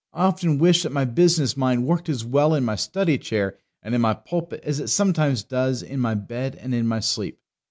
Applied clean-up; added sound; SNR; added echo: none; none; none; none.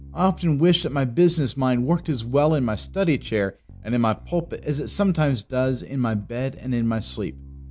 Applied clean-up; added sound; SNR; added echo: none; Bass guitar; 19 dB; none.